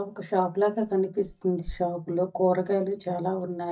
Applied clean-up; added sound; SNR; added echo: neural mask model DeepFilterNet 3.